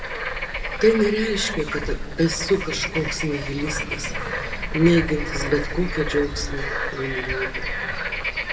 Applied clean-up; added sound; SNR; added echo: none; Bird / Frog; 3 dB; reverberation time 1.7 s.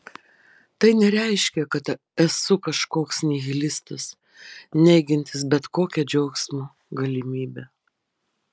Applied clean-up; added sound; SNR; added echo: none; none; none; none.